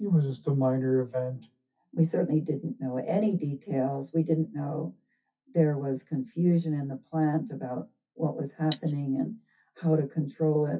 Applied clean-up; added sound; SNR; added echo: classical method WPE with log-MMSE.